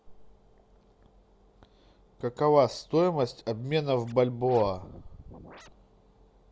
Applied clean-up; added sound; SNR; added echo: none; Scratching (performance technique); 18 dB; none.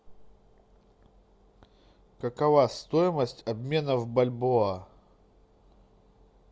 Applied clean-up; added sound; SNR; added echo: none; none; none; none.